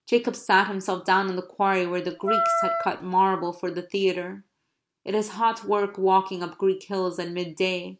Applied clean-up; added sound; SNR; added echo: none; Wind instrument, woodwind instrument; 1 dB; none.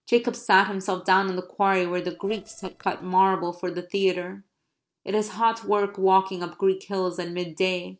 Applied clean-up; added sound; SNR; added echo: neural separator model SepFormer DNS4.